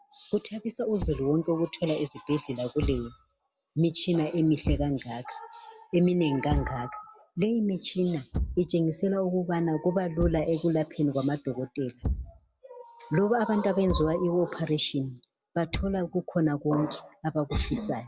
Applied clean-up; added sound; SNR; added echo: none; Thump, thud; 10 dB; none.